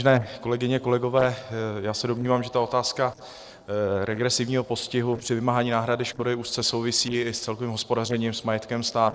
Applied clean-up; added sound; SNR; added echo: neural separator model SepFormer DNS4.